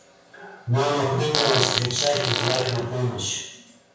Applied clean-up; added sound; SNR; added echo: none; Fart; 1 dB; reverberation time 0.7 s.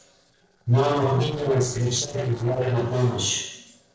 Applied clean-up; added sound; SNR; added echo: neural separator model SepFormer DNS4.